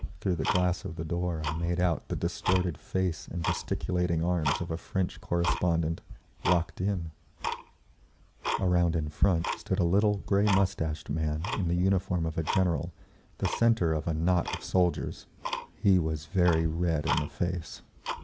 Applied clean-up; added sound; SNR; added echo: none; Tick-tock; 8 dB; none.